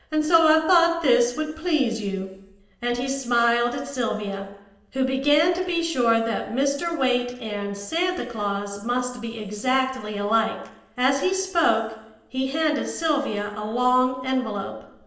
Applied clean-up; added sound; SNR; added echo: none; none; none; reverberation time 0.9 s.